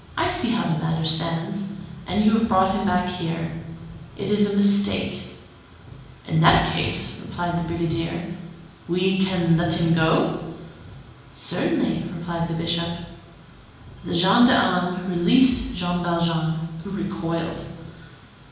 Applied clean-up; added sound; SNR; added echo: none; none; none; reverberation time 1.0 s.